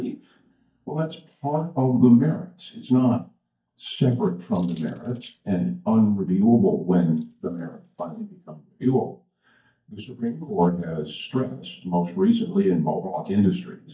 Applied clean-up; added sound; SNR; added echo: neural mask model DeepFilterNet 3.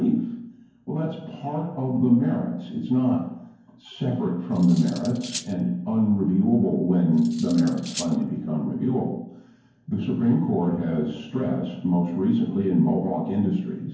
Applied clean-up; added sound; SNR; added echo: none; Cutlery, silverware; 15 dB; reverberation time 0.9 s.